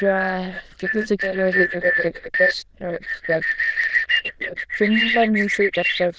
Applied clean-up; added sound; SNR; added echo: neural diffusion model UNIVERSE++.